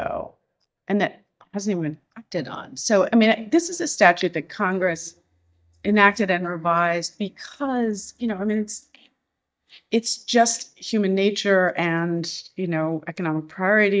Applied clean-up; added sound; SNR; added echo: neural mask model DeepFilterNet 3.